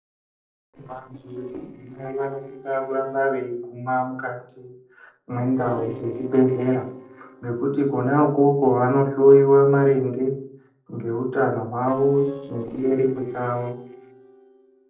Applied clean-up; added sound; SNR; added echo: neural separator model SepFormer DNS4.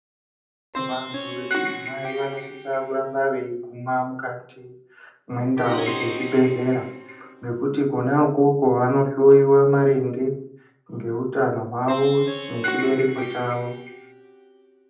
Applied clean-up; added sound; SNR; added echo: none; Plucked string instrument; 11 dB; reverberation time 0.6 s.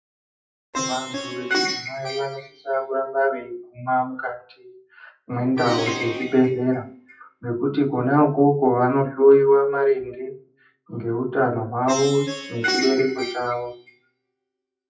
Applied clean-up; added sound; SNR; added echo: classical method WPE with log-MMSE.